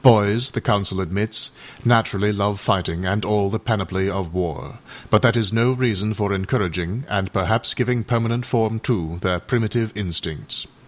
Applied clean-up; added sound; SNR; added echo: none; none; none; none.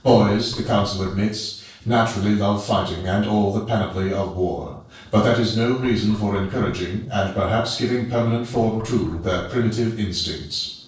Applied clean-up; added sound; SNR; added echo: neural separator model SepFormer DNS4.